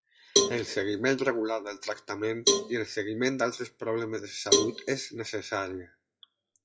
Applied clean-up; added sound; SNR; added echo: classical method WPE with log-MMSE.